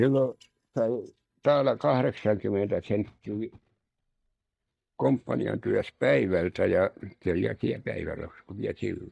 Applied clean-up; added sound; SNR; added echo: neural mask model DeepFilterNet 3.